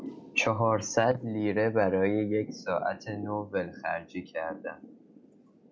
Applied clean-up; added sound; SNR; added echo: none; Thunder / Rain; 17 dB; none.